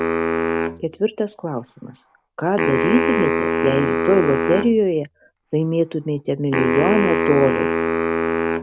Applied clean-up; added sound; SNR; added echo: none; Wind instrument, woodwind instrument; 0 dB; none.